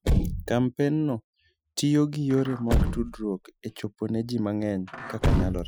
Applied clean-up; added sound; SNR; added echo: classical method Wiener filter.